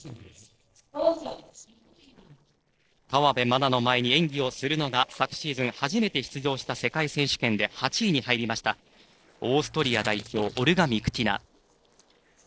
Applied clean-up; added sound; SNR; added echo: neural separator model SepFormer DNS4.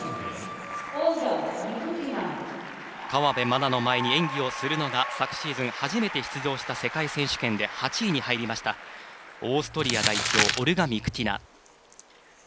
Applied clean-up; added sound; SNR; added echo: none; Crumpling, crinkling; 1 dB; none.